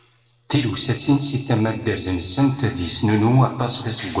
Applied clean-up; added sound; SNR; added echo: neural separator model SepFormer DNS4.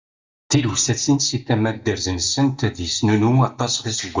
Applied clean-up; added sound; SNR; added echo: neural mask model DeepFilterNet 3.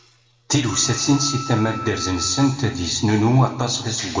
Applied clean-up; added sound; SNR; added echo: none; Wind instrument, woodwind instrument; 13 dB; reverberation time 1.4 s.